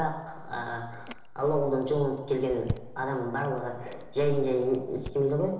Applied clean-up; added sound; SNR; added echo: none; Chewing, mastication; 15 dB; reverberation time 1.0 s.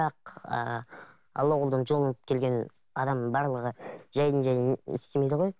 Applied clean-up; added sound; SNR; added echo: none; none; none; none.